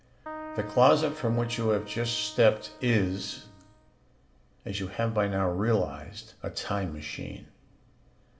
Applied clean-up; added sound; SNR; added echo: none; Keyboard (musical); 15 dB; reverberation time 0.8 s.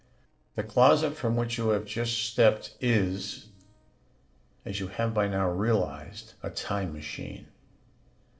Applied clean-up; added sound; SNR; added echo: neural separator model SepFormer DNS4.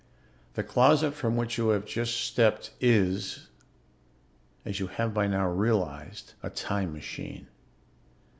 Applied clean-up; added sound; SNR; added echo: none; none; none; none.